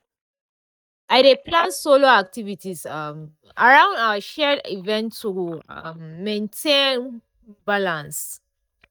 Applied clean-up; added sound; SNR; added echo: neural mask model DeepFilterNet 3.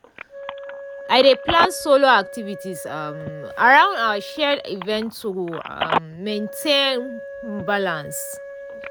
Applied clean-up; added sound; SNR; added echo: none; Wind instrument, woodwind instrument + Telephone; 10 dB; none.